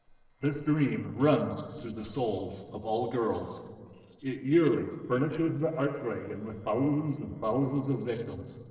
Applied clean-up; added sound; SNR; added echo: neural separator model SepFormer DNS4.